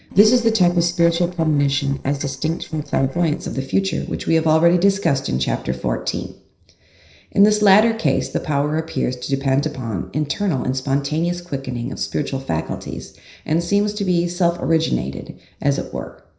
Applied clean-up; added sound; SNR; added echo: neural separator model SepFormer DNS4.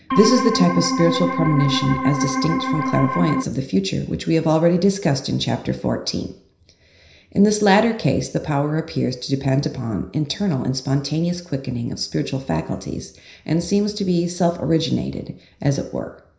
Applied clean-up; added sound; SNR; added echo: none; Organ; 2 dB; reverberation time 0.5 s.